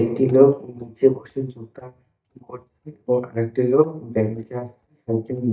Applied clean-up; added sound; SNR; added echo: neural mask model DeepFilterNet 3.